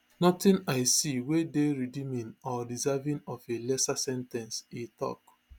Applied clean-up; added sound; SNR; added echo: none; none; none; none.